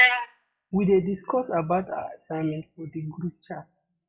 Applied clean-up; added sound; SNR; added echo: classical method WPE with log-MMSE.